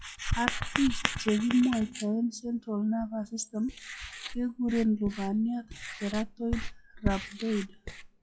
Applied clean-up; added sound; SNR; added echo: classical method WPE with log-MMSE.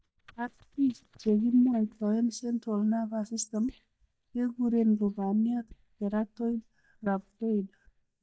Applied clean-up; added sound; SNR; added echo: neural mask model DeepFilterNet 3.